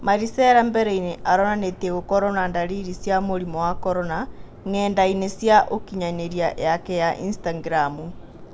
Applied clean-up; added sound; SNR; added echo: none; Subway, metro, underground; 13 dB; none.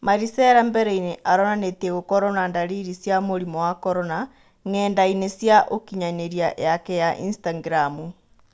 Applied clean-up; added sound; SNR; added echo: none; none; none; none.